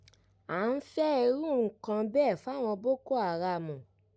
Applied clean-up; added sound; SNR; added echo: none; none; none; none.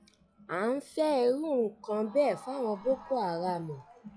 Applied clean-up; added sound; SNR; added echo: classical method log-MMSE.